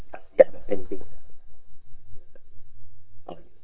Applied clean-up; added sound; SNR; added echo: neural mask model DeepFilterNet 3.